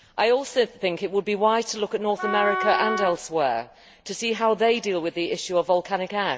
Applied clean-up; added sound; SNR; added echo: none; Wind instrument, woodwind instrument; 5 dB; none.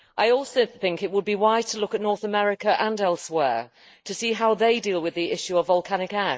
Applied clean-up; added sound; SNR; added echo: neural mask model Resemble Enhance denoiser.